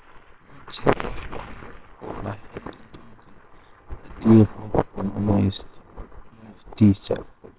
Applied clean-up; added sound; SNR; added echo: neural separator model SepFormer WHAMR!.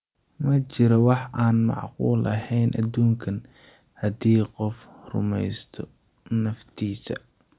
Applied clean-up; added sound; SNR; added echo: none; none; none; none.